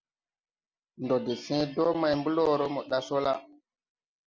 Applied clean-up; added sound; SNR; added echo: none; none; none; none.